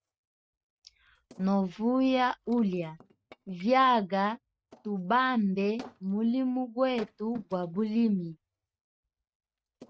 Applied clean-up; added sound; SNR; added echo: neural mask model RNNoise.